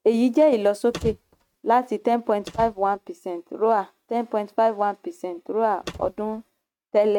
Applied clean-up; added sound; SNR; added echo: neural mask model RNNoise.